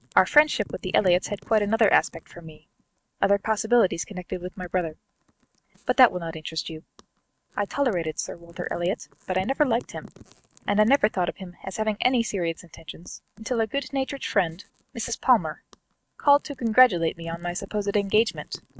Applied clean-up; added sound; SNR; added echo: neural mask model RNNoise.